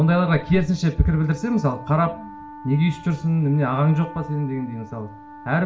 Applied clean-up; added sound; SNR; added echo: none; Wind instrument, woodwind instrument; 19 dB; reverberation time 0.4 s.